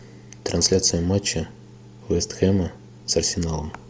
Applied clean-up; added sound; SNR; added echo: none; none; none; none.